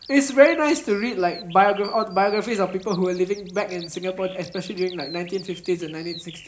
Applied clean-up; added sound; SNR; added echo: none; Bird vocalization, bird call, bird song; 19 dB; reverberation time 0.4 s.